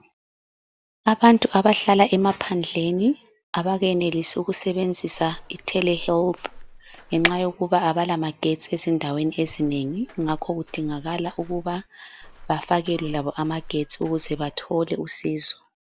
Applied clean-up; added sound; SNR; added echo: none; Walk, footsteps; 18 dB; none.